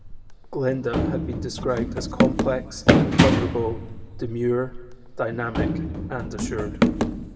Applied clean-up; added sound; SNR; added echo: none; Run; -4 dB; reverberation time 1.0 s.